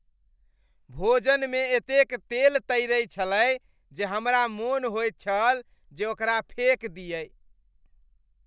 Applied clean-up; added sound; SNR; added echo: none; none; none; none.